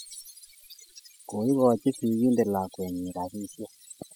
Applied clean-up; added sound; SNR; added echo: classical method spectral subtraction.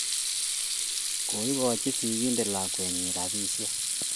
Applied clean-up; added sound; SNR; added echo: none; Sink (filling or washing) / Water tap, faucet; -4 dB; none.